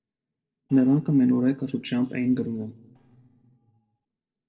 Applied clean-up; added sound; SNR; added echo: neural separator model SepFormer DNS4.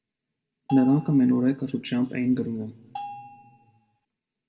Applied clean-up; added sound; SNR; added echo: none; Bell; 15 dB; reverberation time 1.2 s.